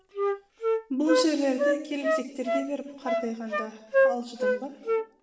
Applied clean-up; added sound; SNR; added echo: none; Wind instrument, woodwind instrument; -3 dB; reverberation time 1.1 s.